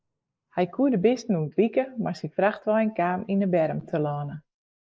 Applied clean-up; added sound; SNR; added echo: neural mask model Resemble Enhance denoiser.